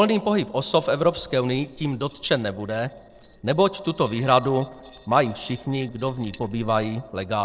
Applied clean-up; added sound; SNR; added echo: neural separator model SepFormer DNS4.